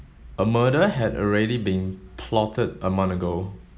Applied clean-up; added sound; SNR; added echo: none; none; none; none.